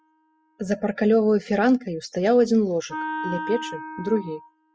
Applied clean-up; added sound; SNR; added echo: classical method spectral subtraction.